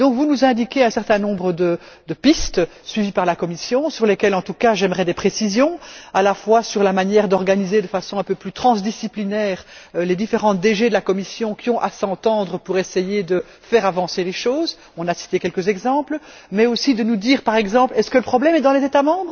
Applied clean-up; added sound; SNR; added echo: none; none; none; none.